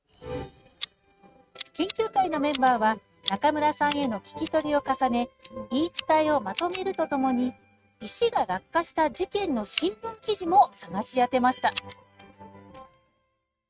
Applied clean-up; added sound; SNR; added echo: neural mask model RNNoise.